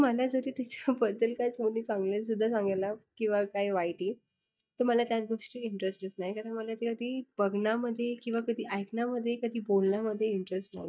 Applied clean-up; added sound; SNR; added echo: neural mask model DeepFilterNet 3.